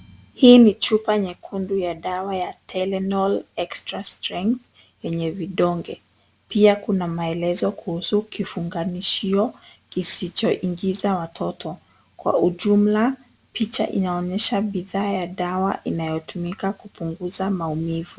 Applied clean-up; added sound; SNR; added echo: none; none; none; none.